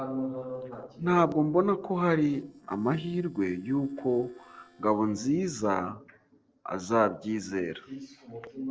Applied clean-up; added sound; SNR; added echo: neural separator model SepFormer DNS4.